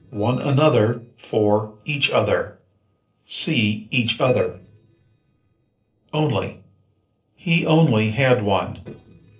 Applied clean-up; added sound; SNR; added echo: neural separator model SepFormer DNS4.